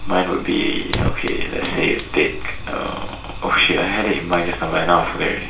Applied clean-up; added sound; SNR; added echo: none; Fire; 8 dB; reverberation time 0.4 s.